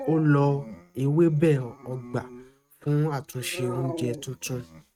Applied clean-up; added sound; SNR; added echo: neural mask model RNNoise.